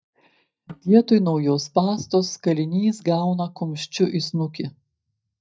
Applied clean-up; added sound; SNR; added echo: neural mask model DeepFilterNet 3.